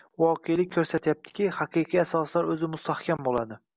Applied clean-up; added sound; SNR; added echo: none; none; none; none.